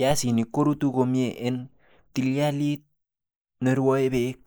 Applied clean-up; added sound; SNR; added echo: neural mask model Resemble Enhance denoiser.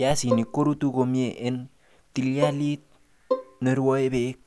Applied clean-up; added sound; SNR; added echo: none; Bowed string instrument; 6 dB; none.